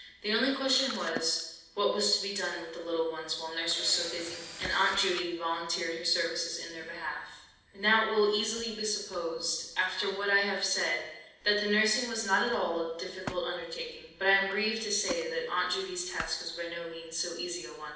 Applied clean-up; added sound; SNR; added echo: none; Camera; 17 dB; reverberation time 0.8 s.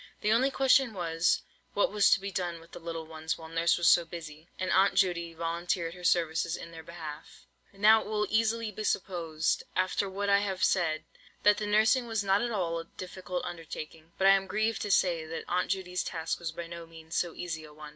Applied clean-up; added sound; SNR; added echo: none; none; none; none.